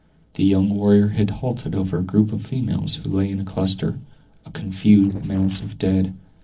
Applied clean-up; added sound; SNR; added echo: neural separator model SepFormer DNS4.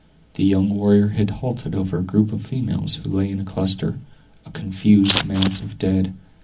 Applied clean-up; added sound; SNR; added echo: none; Scissors; 5 dB; reverberation time 0.4 s.